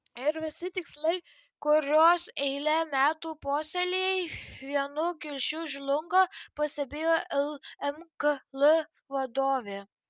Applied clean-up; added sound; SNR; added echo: none; none; none; none.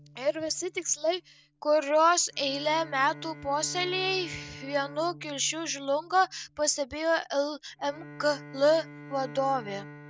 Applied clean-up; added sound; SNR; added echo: none; Bowed string instrument; 18 dB; none.